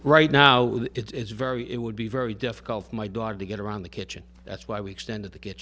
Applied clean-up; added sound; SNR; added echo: none; none; none; none.